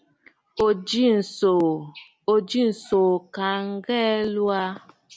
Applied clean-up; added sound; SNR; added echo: none; none; none; none.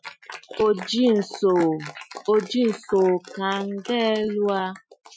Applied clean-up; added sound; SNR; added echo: classical method Wiener filter.